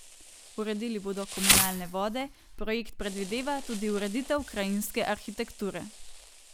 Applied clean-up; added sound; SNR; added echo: none; Insect; 2 dB; none.